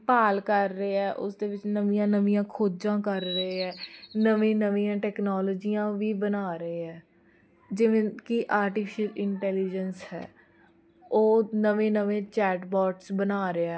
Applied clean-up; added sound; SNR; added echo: none; Bird vocalization, bird call, bird song; 12 dB; none.